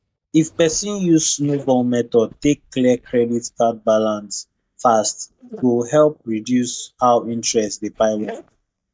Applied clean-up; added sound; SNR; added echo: neural mask model DeepFilterNet 3.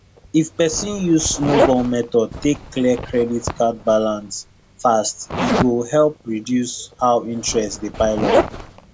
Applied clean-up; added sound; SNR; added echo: none; Zipper (clothing); 6 dB; none.